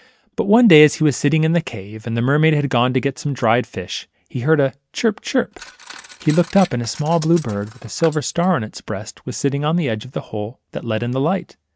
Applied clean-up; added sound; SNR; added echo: neural mask model RNNoise.